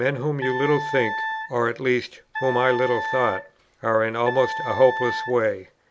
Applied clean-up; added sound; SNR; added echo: none; Wind instrument, woodwind instrument; 7 dB; none.